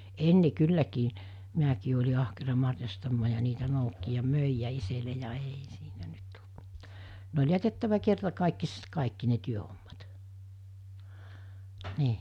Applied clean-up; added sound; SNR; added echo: none; none; none; none.